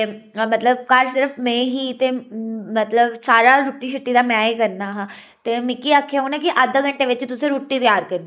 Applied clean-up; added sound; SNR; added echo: neural mask model Resemble Enhance denoiser.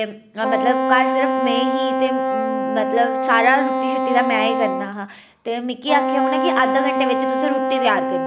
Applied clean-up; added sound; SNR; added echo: none; Wind instrument, woodwind instrument; -1 dB; none.